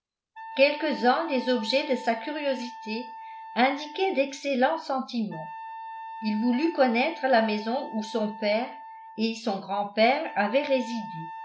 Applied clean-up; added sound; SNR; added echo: none; Wind instrument, woodwind instrument; 14 dB; none.